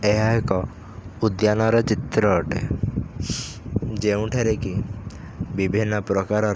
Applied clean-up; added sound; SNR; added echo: none; none; none; none.